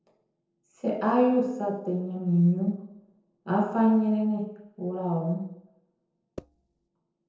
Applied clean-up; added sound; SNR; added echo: neural separator model SepFormer DNS4.